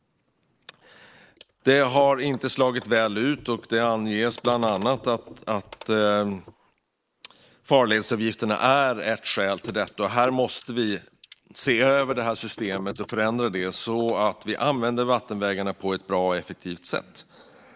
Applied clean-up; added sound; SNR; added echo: neural mask model Resemble Enhance denoiser.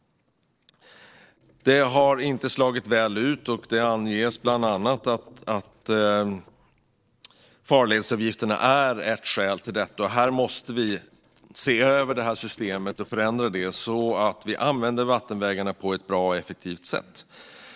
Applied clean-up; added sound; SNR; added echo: neural separator model SepFormer DNS4.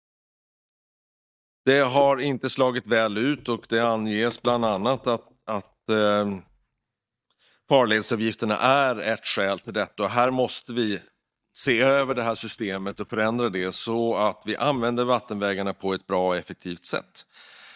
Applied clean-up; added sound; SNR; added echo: neural mask model DeepFilterNet 3.